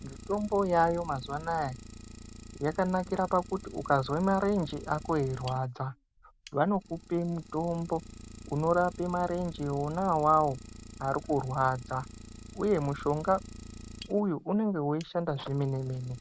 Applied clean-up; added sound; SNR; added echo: none; Idling; 16 dB; none.